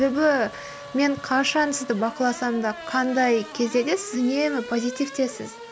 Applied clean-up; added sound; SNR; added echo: none; Race car, auto racing / Accelerating, revving, vroom; 14 dB; none.